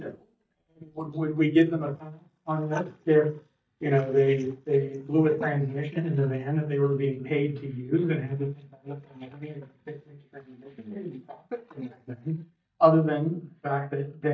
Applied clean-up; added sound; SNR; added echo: neural mask model DeepFilterNet 3.